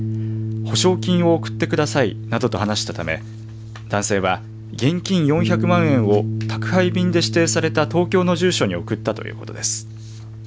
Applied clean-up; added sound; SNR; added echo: none; Bass guitar; 6 dB; none.